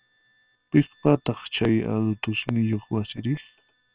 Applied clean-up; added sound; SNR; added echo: neural separator model SepFormer WHAM!.